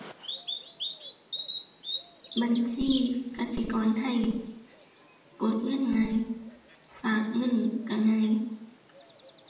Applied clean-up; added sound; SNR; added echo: none; Bird vocalization, bird call, bird song; 10 dB; reverberation time 0.7 s.